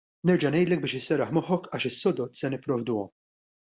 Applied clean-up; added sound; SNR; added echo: none; none; none; none.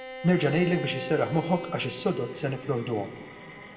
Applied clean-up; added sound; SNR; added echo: none; Bowed string instrument; 12 dB; reverberation time 1.3 s.